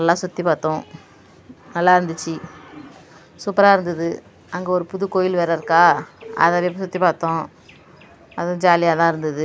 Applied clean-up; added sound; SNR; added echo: none; none; none; none.